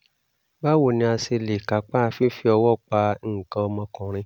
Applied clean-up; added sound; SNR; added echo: none; none; none; none.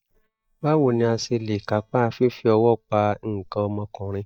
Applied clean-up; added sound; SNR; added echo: neural mask model DeepFilterNet 3.